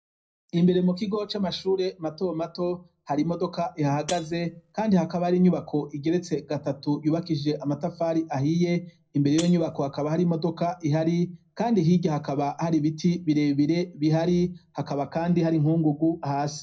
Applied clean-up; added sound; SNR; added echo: none; Shatter; 19 dB; reverberation time 0.4 s.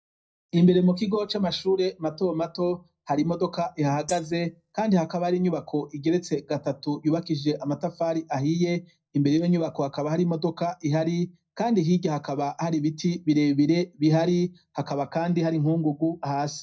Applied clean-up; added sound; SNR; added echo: neural mask model DeepFilterNet 3.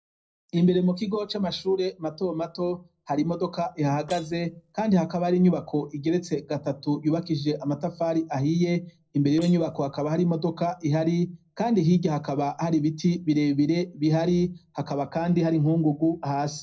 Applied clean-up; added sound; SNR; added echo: neural separator model SepFormer DNS4.